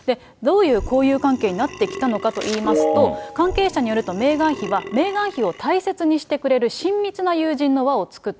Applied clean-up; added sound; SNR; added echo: none; Burping, eructation; 15 dB; none.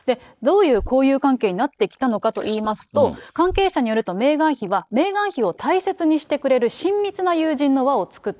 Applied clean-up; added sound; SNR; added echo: neural mask model Resemble Enhance denoiser.